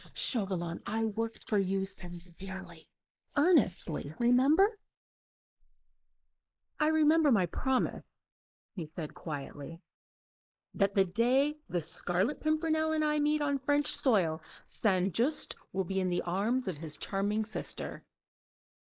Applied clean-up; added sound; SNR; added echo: neural mask model Resemble Enhance denoiser.